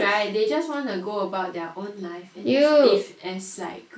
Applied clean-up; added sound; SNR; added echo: neural mask model Resemble Enhance denoiser.